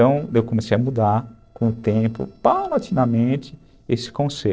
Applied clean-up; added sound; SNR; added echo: neural separator model SepFormer DNS4.